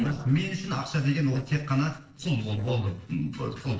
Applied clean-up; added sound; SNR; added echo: neural separator model SepFormer DNS4.